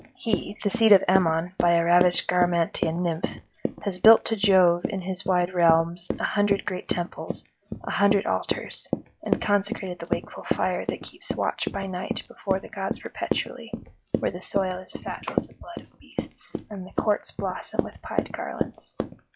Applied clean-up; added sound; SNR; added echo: classical method log-MMSE.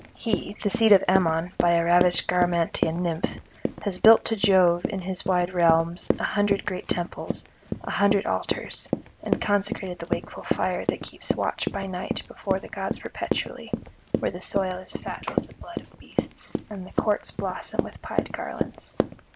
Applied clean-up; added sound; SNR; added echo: none; Run; 5 dB; none.